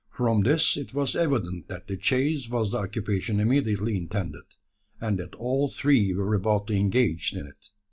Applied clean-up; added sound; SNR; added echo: none; none; none; none.